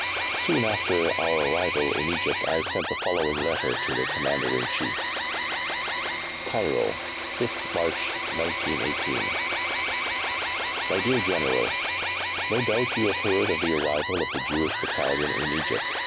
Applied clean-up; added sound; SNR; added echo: none; Engine / Mechanisms + Alarm; -1 dB; none.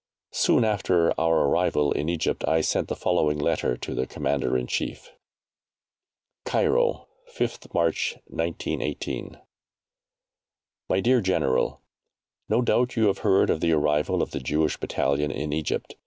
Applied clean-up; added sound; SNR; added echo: none; none; none; none.